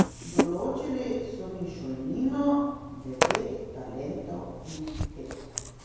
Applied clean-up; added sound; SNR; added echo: none; Fart; 1 dB; reverberation time 1.2 s.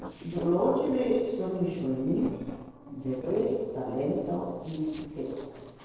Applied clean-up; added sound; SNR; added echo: neural separator model SepFormer DNS4.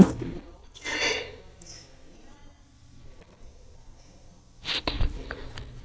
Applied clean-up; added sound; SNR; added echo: neural mask model DeepFilterNet 3.